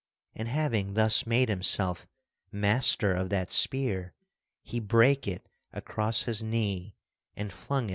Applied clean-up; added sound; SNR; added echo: none; none; none; none.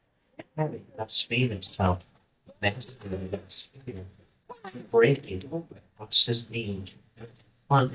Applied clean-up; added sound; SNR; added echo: neural mask model DeepFilterNet 3.